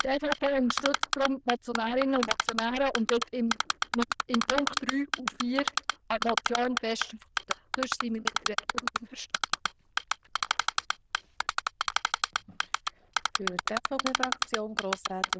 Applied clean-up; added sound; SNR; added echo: neural diffusion model UNIVERSE++.